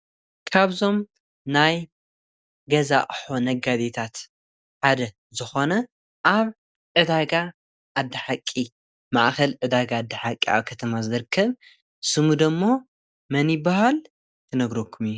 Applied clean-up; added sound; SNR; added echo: none; none; none; none.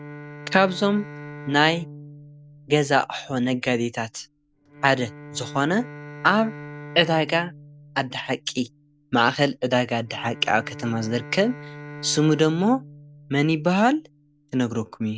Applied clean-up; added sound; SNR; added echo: none; Bowed string instrument; 17 dB; none.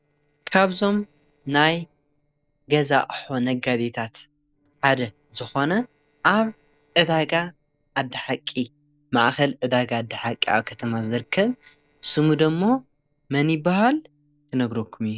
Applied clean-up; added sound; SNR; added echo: neural separator model SepFormer DNS4.